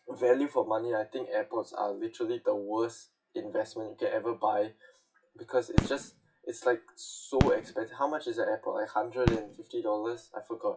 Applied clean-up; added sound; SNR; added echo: classical method WPE with log-MMSE.